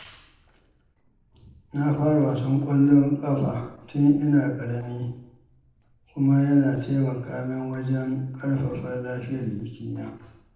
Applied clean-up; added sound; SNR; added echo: neural separator model SepFormer DNS4.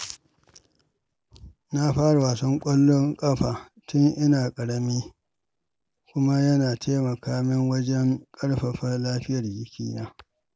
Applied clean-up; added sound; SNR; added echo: none; none; none; none.